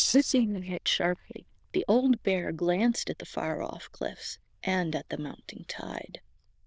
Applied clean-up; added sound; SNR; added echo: neural diffusion model UNIVERSE++.